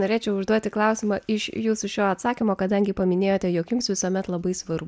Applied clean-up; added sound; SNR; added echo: none; none; none; none.